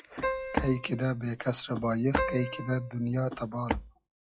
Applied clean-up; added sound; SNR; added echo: classical method log-MMSE.